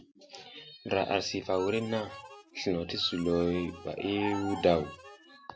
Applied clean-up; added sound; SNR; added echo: none; Harmonica; 18 dB; none.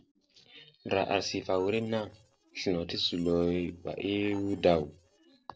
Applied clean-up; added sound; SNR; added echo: neural separator model SepFormer DNS4.